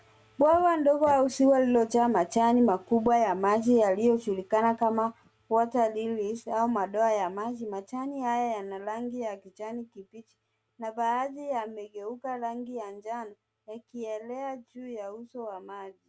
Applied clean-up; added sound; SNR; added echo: none; none; none; none.